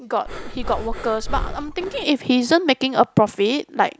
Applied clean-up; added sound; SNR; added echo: none; Breathing; 7 dB; none.